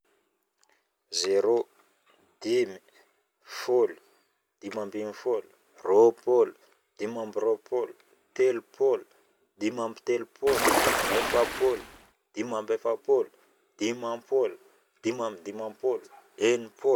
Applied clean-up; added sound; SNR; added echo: none; Ocean; -1 dB; none.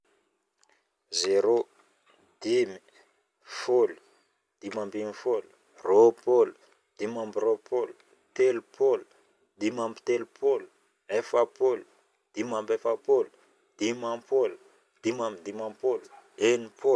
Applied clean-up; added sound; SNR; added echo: none; none; none; none.